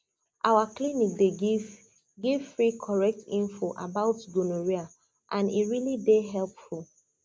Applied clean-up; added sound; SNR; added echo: none; none; none; none.